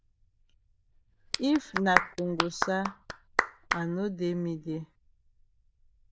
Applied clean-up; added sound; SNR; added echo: neural diffusion model UNIVERSE++.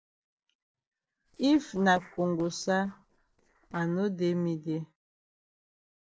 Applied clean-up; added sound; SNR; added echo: neural separator model SepFormer DNS4.